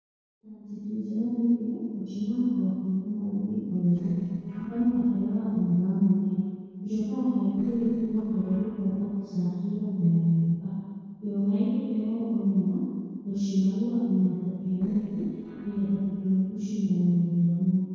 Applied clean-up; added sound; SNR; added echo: neural separator model SepFormer DNS4.